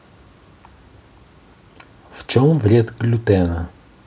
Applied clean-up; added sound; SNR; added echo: none; none; none; none.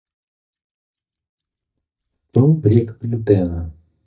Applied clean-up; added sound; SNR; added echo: neural mask model DeepFilterNet 3.